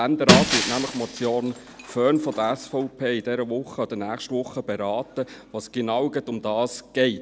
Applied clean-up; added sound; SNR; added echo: none; Shatter; 1 dB; none.